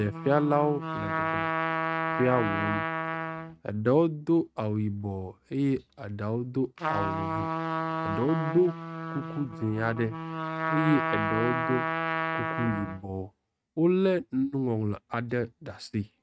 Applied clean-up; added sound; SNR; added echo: neural mask model RNNoise.